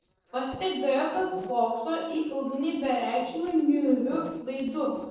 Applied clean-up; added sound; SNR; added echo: neural separator model SepFormer DNS4.